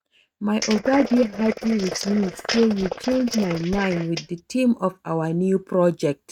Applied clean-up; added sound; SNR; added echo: neural mask model RNNoise.